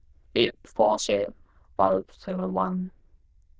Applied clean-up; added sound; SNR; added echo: neural diffusion model UNIVERSE++.